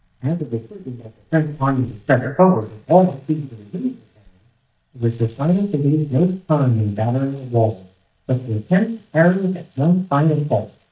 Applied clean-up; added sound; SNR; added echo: neural mask model DeepFilterNet 3.